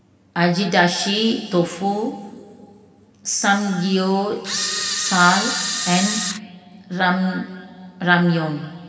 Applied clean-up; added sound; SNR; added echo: none; Camera; 3 dB; reverberation time 2.2 s.